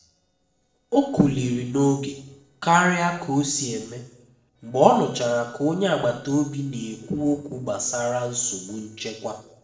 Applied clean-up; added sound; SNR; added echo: neural separator model SepFormer DNS4.